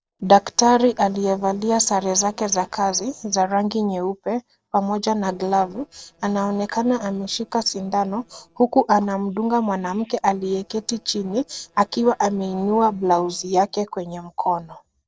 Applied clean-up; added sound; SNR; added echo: neural separator model SepFormer DNS4.